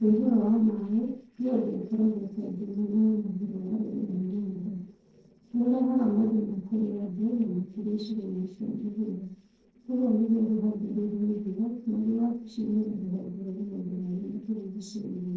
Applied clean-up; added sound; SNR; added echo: neural separator model SepFormer DNS4.